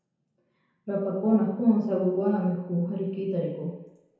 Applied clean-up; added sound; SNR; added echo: none; none; none; reverberation time 0.9 s.